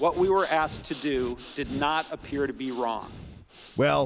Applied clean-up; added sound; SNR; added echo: none; Breathing; 16 dB; none.